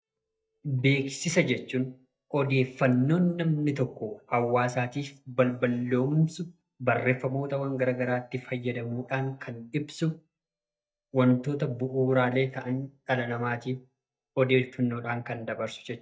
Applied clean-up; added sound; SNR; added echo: neural mask model DeepFilterNet 3.